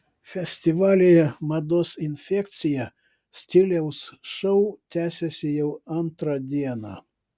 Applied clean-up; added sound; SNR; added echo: none; none; none; none.